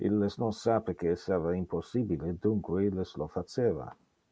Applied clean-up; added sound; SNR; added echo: none; none; none; none.